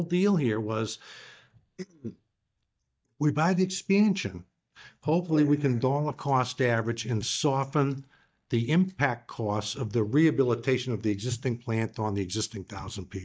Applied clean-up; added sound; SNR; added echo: neural mask model DeepFilterNet 3.